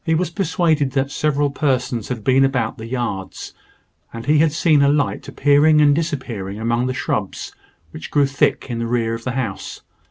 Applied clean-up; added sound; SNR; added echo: none; none; none; none.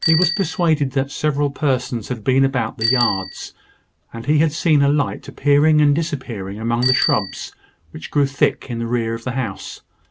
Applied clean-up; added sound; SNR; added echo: none; Bicycle bell; 9 dB; none.